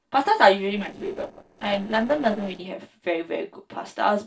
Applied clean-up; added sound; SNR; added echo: neural separator model SepFormer DNS4.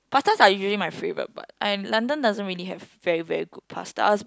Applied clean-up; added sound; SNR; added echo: none; none; none; none.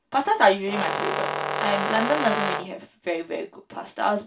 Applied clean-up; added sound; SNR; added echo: none; Brass instrument; 1 dB; reverberation time 0.2 s.